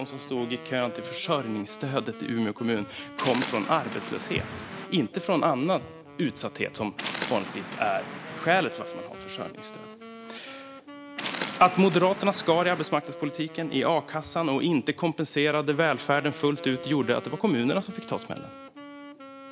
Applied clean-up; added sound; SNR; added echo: none; Wind instrument, woodwind instrument + Waves, surf; 12 dB; none.